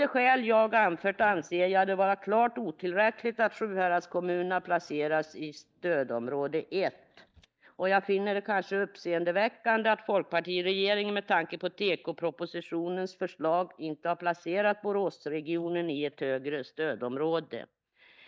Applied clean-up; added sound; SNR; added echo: neural mask model DeepFilterNet 3.